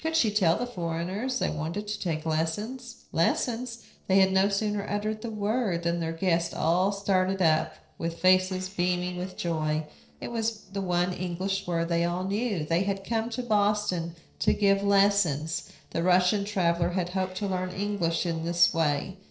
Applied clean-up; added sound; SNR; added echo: neural separator model SepFormer DNS4.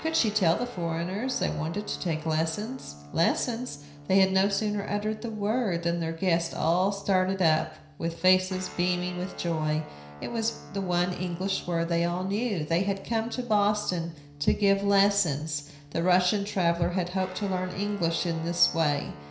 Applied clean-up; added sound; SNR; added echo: none; Guitar; 18 dB; reverberation time 0.5 s.